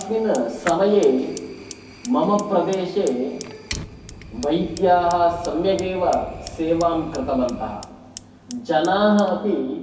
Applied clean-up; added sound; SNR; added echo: none; Fire; 16 dB; reverberation time 0.1 s.